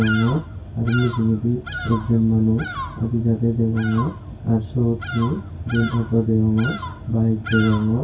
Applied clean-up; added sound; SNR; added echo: none; Bird vocalization, bird call, bird song; 13 dB; reverberation time 0.1 s.